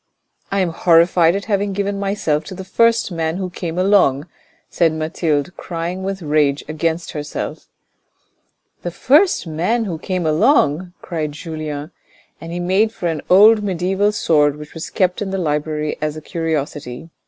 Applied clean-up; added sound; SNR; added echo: none; none; none; none.